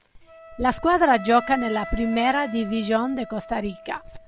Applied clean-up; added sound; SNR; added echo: none; Wind instrument, woodwind instrument; 15 dB; none.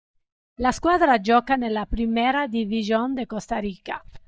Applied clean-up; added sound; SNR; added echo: neural mask model DeepFilterNet 3.